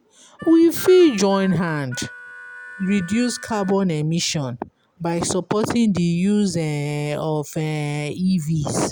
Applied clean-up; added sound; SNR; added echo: none; Harmonica; 18 dB; none.